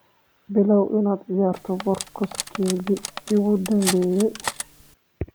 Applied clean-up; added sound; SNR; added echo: none; Cutlery, silverware; 11 dB; none.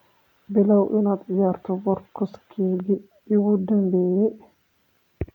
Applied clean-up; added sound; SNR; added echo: none; none; none; none.